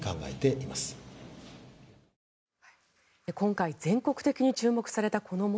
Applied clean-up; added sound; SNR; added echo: none; none; none; none.